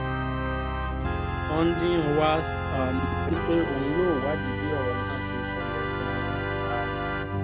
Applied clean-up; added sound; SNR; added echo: none; Organ; -1 dB; none.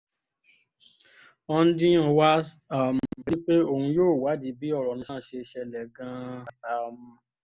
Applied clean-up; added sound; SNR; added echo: none; none; none; none.